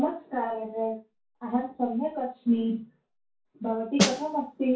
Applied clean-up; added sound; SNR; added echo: none; Snare drum; -2 dB; reverberation time 0.2 s.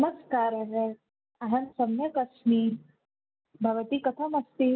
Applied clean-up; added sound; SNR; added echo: none; none; none; none.